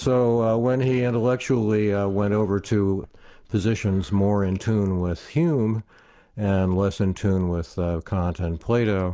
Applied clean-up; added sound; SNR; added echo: none; none; none; none.